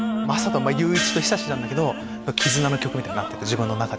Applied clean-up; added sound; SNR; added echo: none; Bass guitar + Gong; 5 dB; none.